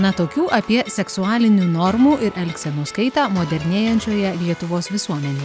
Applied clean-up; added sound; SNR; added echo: none; none; none; none.